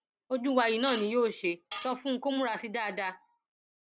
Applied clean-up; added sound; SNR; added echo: none; Tools; 12 dB; none.